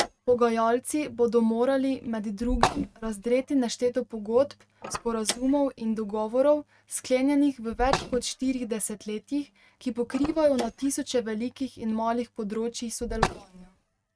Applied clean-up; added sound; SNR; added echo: neural mask model RNNoise.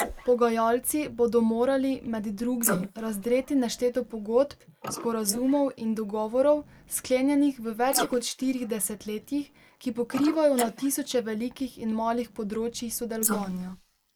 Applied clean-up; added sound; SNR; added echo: neural mask model Resemble Enhance denoiser.